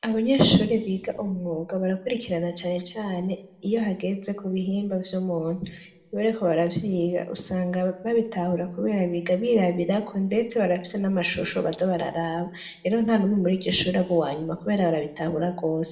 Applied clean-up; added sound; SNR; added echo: none; none; none; reverberation time 0.7 s.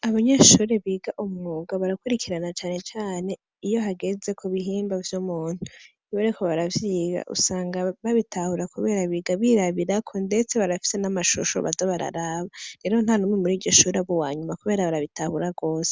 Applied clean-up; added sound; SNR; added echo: none; none; none; none.